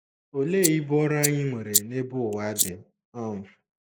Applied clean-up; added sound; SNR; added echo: neural mask model Resemble Enhance denoiser.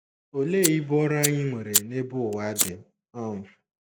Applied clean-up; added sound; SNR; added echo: none; Fire; 4 dB; none.